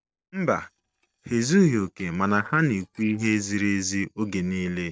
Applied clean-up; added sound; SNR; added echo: neural separator model SepFormer DNS4.